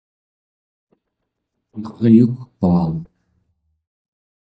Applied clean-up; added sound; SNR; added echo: neural mask model DeepFilterNet 3.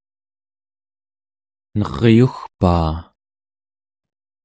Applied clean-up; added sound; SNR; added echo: none; none; none; none.